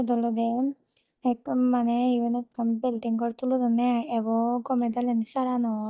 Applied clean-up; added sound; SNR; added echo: neural mask model DeepFilterNet 3.